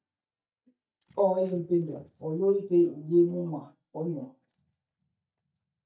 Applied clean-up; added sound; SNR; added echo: neural mask model DeepFilterNet 3.